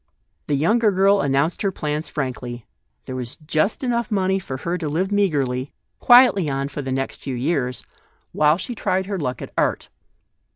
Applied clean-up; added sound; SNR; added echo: none; none; none; none.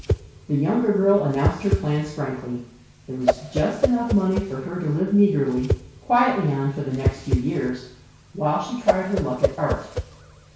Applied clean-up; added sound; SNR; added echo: none; Whoosh, swoosh, swish; 4 dB; reverberation time 0.6 s.